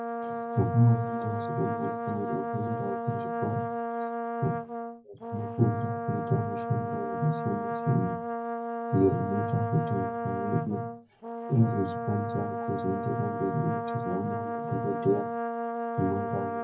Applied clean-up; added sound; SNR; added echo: none; Brass instrument; 3 dB; reverberation time 0.4 s.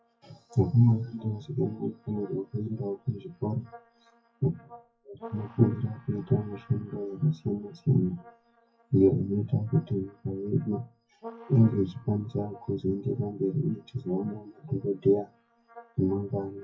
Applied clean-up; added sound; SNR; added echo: classical method WPE with log-MMSE.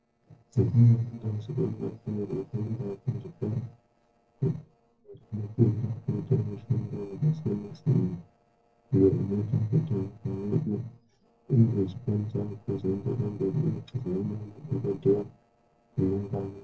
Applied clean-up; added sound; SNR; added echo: neural separator model SepFormer DNS4.